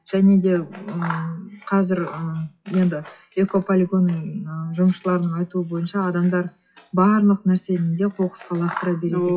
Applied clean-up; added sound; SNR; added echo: classical method WPE with log-MMSE.